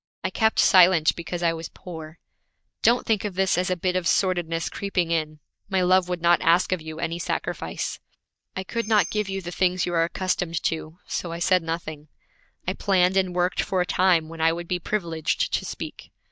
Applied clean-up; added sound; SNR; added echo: neural mask model DeepFilterNet 3.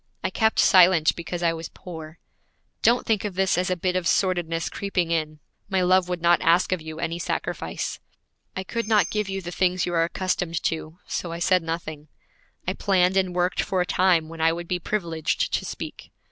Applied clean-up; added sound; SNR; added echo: none; Bell; 13 dB; none.